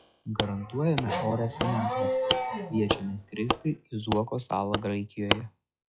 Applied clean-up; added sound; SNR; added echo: classical method log-MMSE.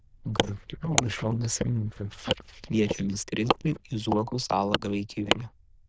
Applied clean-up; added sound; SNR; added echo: neural diffusion model UNIVERSE++.